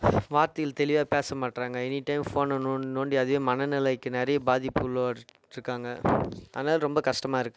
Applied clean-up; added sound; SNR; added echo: none; none; none; none.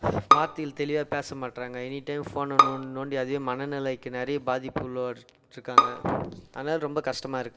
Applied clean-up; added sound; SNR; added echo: none; Bowed string instrument; -3 dB; reverberation time 0.4 s.